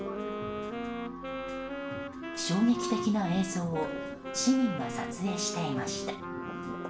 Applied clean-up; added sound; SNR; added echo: none; Wind instrument, woodwind instrument; 6 dB; reverberation time 0.3 s.